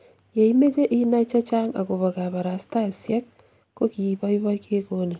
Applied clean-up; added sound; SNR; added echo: none; none; none; none.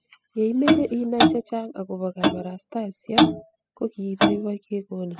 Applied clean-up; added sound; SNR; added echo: classical method spectral subtraction.